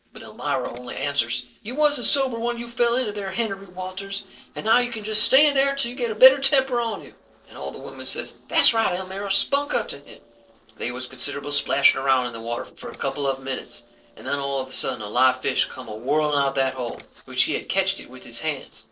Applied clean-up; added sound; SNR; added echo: neural separator model SepFormer DNS4.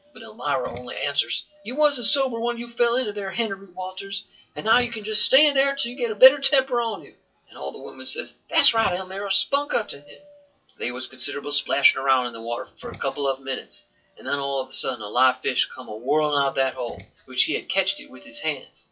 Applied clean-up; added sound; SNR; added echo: classical method WPE with log-MMSE.